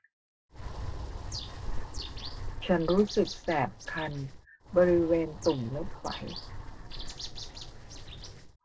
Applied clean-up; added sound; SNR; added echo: neural separator model SepFormer DNS4.